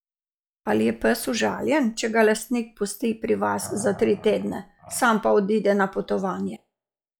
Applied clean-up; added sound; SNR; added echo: classical method log-MMSE.